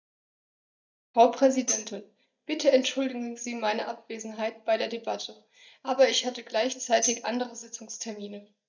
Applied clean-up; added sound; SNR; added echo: neural mask model DeepFilterNet 3.